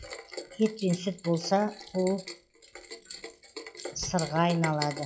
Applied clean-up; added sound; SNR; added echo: classical method log-MMSE.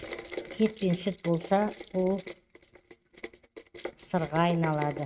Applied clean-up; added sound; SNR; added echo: neural mask model RNNoise.